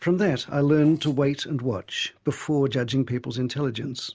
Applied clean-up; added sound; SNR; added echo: neural separator model SepFormer DNS4.